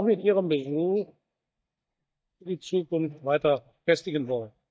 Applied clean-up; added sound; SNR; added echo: neural mask model DeepFilterNet 3.